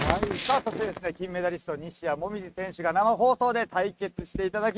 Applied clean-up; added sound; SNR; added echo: neural mask model RNNoise.